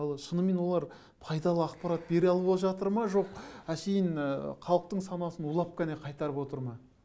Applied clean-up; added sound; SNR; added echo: none; none; none; none.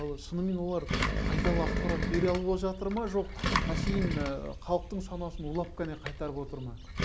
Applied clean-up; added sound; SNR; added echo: none; Engine; 0 dB; none.